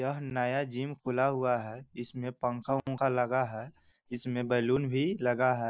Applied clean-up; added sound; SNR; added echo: neural mask model Resemble Enhance denoiser.